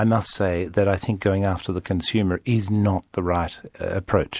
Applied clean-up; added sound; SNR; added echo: none; none; none; none.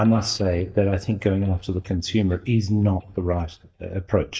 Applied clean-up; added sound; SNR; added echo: neural mask model DeepFilterNet 3.